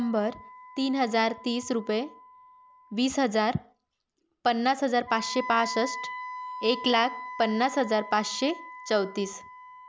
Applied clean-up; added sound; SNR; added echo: none; Wind instrument, woodwind instrument; 13 dB; none.